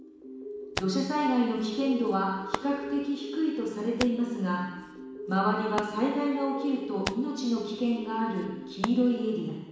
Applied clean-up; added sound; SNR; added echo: none; Hands; 14 dB; reverberation time 1.1 s.